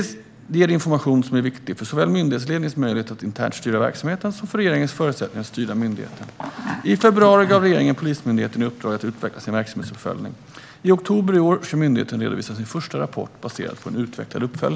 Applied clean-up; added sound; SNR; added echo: none; none; none; none.